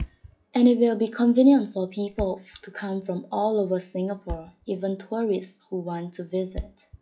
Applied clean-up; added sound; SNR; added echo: classical method log-MMSE.